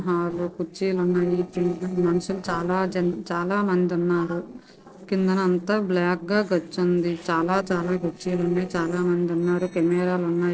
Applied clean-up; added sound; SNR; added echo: neural separator model SepFormer DNS4.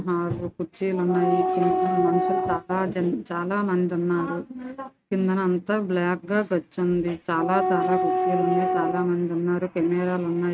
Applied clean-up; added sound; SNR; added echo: neural mask model RNNoise.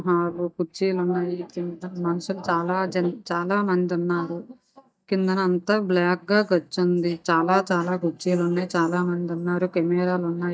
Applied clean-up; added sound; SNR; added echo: neural mask model DeepFilterNet 3.